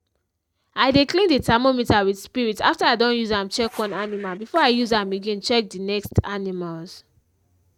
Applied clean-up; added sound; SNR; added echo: neural mask model RNNoise.